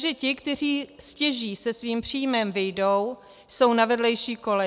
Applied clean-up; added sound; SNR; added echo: none; none; none; none.